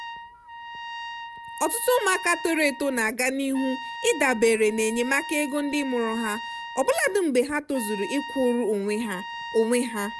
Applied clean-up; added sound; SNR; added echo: none; Trumpet; 12 dB; none.